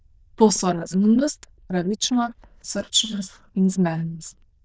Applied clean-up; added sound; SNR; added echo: neural diffusion model UNIVERSE++.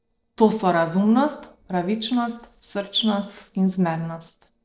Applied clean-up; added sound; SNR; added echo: neural separator model SepFormer DNS4.